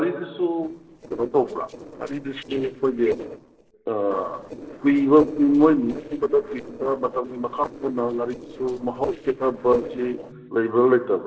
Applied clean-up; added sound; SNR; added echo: neural separator model SepFormer DNS4.